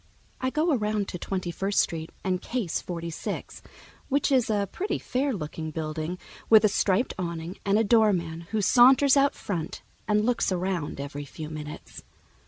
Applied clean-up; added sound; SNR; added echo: none; none; none; none.